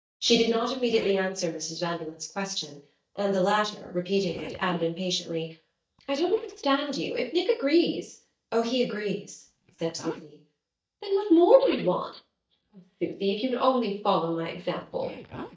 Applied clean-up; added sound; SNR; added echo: neural mask model DeepFilterNet 3.